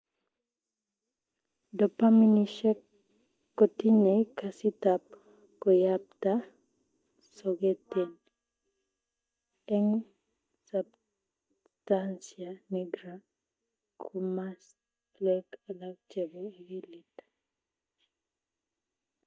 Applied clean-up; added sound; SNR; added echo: neural mask model DeepFilterNet 3.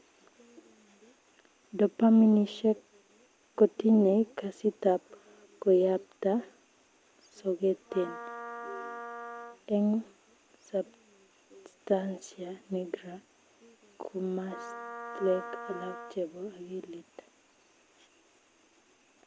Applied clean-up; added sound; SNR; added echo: none; Wind instrument, woodwind instrument; 12 dB; none.